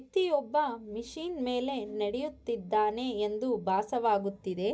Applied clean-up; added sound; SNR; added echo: none; none; none; none.